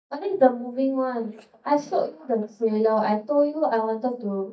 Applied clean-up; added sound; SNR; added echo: neural mask model DeepFilterNet 3.